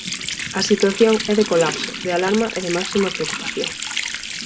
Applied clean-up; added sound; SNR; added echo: none; Water tap, faucet; 7 dB; reverberation time 0.2 s.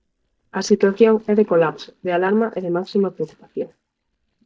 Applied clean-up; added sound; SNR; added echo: neural mask model DeepFilterNet 3.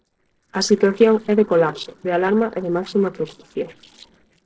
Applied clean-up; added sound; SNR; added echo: neural separator model SepFormer DNS4.